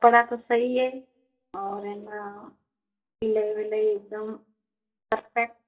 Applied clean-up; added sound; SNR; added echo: neural mask model DeepFilterNet 3.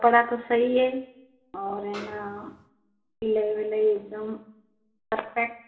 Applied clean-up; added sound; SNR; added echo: none; Snare drum; 16 dB; reverberation time 0.6 s.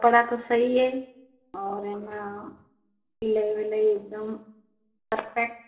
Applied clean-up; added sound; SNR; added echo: neural separator model SepFormer DNS4.